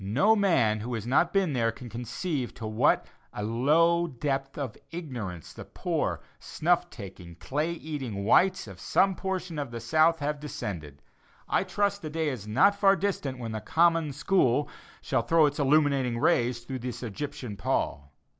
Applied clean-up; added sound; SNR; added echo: none; none; none; none.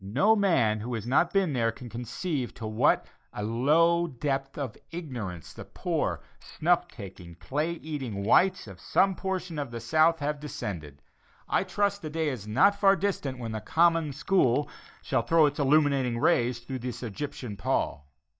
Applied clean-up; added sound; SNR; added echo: neural mask model DeepFilterNet 3.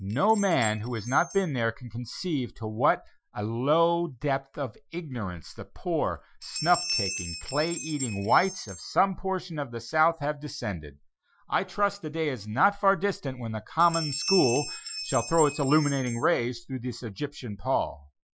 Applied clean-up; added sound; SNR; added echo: classical method Wiener filter.